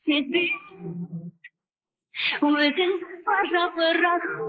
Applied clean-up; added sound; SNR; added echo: neural mask model Resemble Enhance denoiser.